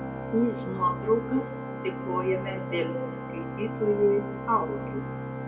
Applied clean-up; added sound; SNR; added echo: none; Organ; 5 dB; reverberation time 1.2 s.